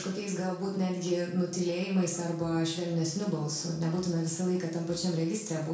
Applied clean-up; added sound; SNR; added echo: none; none; none; reverberation time 0.6 s.